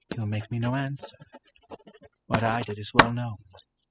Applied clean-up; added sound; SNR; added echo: classical method spectral subtraction.